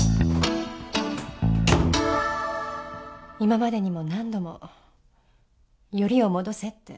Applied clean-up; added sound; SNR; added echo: none; none; none; none.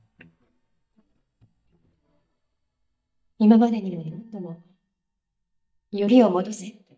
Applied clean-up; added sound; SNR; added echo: neural mask model DeepFilterNet 3.